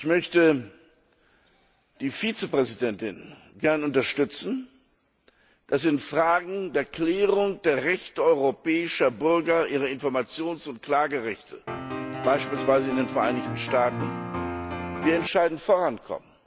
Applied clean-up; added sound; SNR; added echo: none; Piano; 6 dB; none.